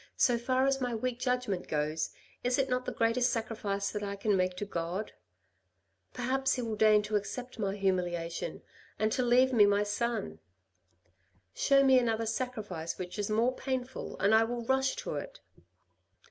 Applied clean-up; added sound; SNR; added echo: none; none; none; none.